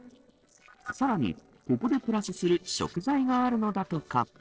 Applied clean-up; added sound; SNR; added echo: neural separator model SepFormer DNS4.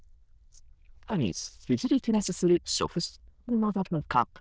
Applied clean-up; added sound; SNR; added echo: neural diffusion model UNIVERSE++.